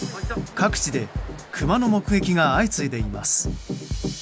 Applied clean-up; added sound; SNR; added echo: none; none; none; none.